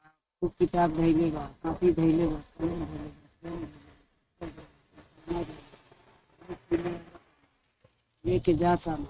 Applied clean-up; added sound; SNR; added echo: neural mask model RNNoise.